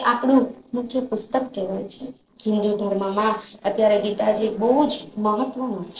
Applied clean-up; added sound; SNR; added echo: neural separator model SepFormer DNS4.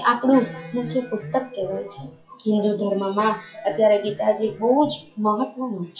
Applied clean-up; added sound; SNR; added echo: classical method WPE with log-MMSE.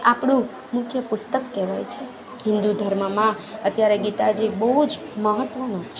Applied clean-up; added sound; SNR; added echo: none; none; none; none.